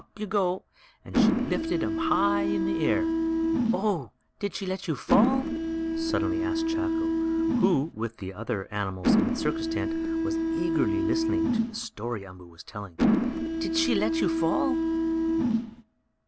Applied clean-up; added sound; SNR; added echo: none; Mechanisms; -4 dB; none.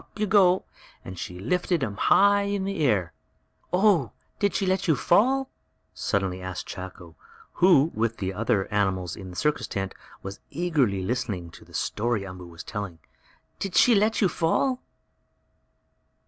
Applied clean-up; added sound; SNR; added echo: none; none; none; none.